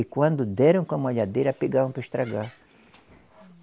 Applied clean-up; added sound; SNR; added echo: none; none; none; none.